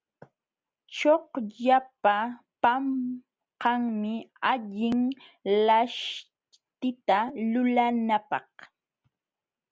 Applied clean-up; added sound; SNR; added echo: none; none; none; none.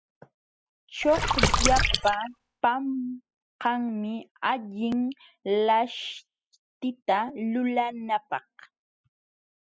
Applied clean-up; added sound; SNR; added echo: classical method spectral subtraction.